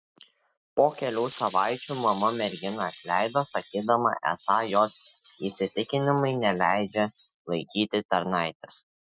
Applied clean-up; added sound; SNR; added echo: classical method Wiener filter.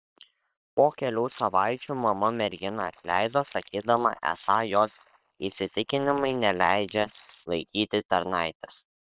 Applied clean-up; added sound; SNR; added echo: neural separator model SepFormer WHAM!.